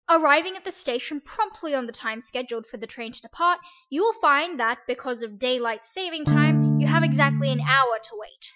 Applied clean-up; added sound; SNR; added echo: classical method Wiener filter.